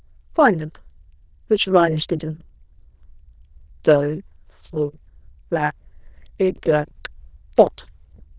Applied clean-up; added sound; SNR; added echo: neural diffusion model UNIVERSE++.